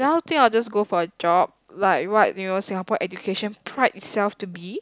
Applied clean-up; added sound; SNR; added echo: none; none; none; none.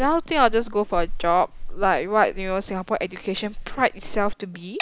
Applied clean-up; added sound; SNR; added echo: none; Chink, clink; 6 dB; none.